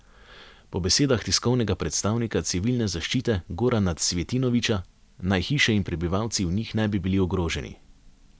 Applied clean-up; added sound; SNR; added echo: none; none; none; none.